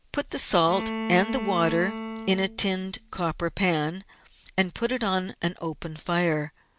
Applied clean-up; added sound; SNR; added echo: none; Bowed string instrument; 8 dB; none.